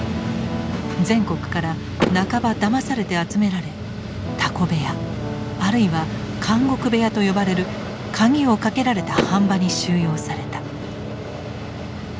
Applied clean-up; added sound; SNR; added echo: none; Guitar + Door / Car; 10 dB; none.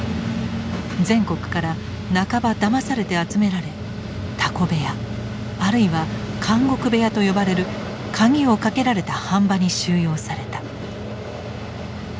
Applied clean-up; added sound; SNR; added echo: none; none; none; none.